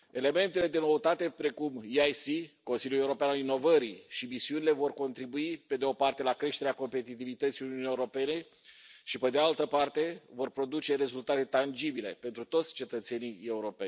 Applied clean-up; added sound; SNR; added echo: none; none; none; none.